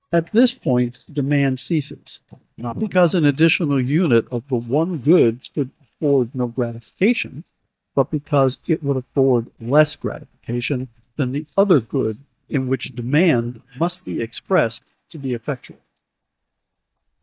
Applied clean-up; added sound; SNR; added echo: neural mask model DeepFilterNet 3.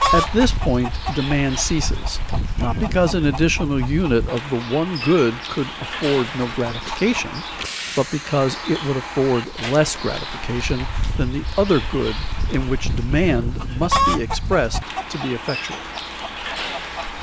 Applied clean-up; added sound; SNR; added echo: none; Bus + Chicken, rooster; 2 dB; none.